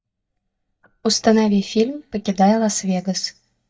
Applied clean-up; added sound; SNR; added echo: neural mask model DeepFilterNet 3.